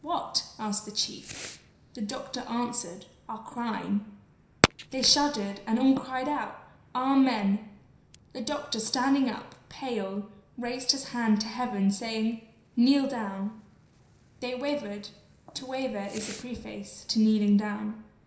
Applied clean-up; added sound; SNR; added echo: none; Fireworks; 11 dB; reverberation time 0.7 s.